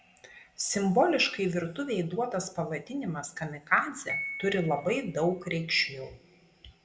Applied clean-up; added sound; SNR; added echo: none; Piano; 16 dB; reverberation time 1.8 s.